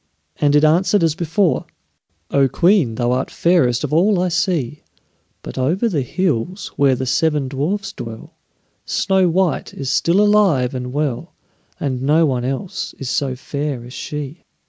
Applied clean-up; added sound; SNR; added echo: none; none; none; none.